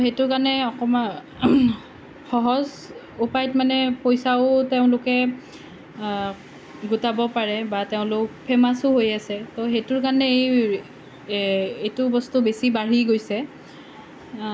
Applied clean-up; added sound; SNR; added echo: none; none; none; none.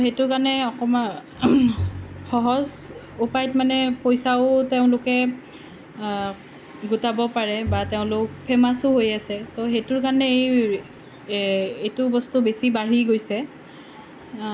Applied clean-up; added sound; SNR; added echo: none; Bowed string instrument; 14 dB; none.